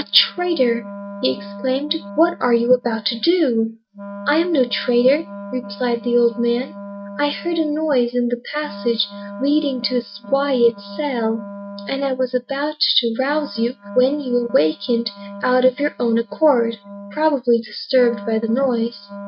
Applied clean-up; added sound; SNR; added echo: neural mask model RNNoise.